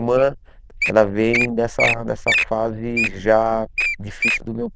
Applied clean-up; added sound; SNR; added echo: neural diffusion model UNIVERSE++.